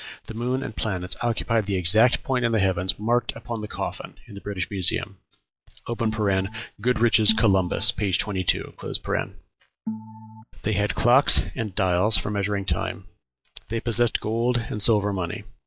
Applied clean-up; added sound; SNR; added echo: classical method log-MMSE.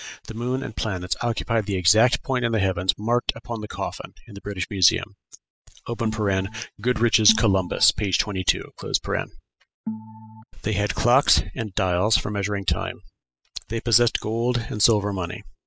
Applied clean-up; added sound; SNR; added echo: classical method spectral subtraction.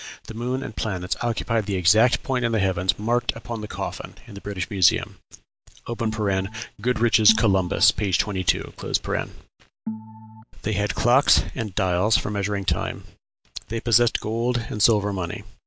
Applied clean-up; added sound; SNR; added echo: none; Organ; 12 dB; none.